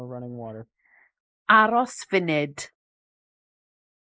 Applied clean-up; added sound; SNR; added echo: neural mask model Resemble Enhance denoiser.